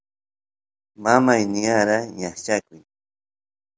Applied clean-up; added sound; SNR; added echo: none; none; none; none.